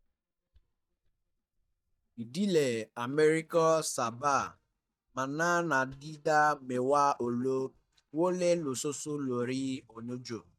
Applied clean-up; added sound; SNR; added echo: neural mask model DeepFilterNet 3.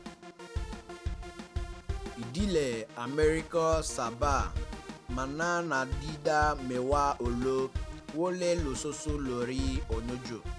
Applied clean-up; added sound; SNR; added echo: none; Drum kit; 5 dB; none.